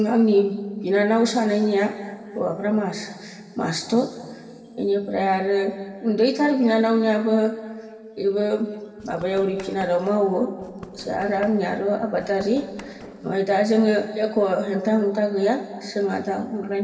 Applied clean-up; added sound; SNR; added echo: neural separator model SepFormer DNS4.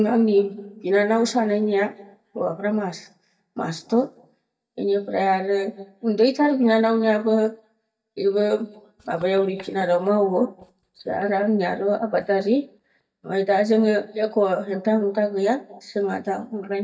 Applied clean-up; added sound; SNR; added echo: neural mask model DeepFilterNet 3.